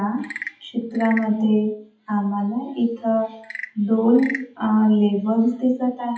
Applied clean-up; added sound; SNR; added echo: classical method WPE with log-MMSE.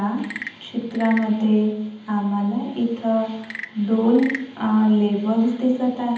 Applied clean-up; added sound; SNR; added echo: none; Wood / Percussion / Frog; 18 dB; reverberation time 0.8 s.